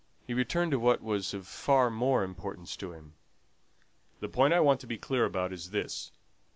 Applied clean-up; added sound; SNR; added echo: none; none; none; none.